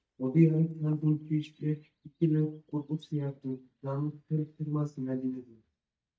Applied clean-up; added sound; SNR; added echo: neural mask model DeepFilterNet 3.